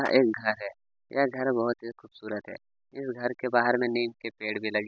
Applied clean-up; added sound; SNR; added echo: none; Clapping; 19 dB; none.